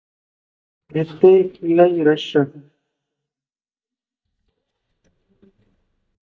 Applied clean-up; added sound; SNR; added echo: neural mask model DeepFilterNet 3.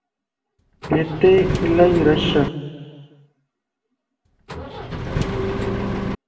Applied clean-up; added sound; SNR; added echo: none; Engine; 3 dB; reverberation time 1.5 s.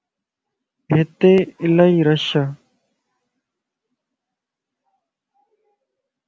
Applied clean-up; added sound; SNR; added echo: none; none; none; none.